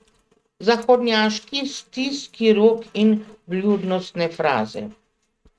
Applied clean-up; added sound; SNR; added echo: neural mask model RNNoise.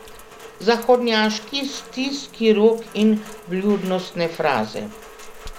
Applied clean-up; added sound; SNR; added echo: none; Rain; 19 dB; none.